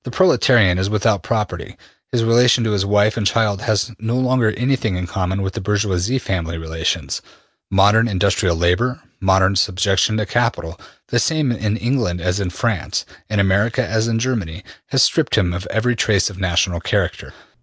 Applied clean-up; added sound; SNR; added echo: none; none; none; none.